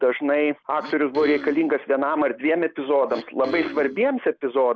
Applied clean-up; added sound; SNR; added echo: none; Cough; 13 dB; none.